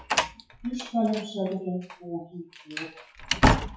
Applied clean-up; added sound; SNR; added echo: classical method WPE with log-MMSE.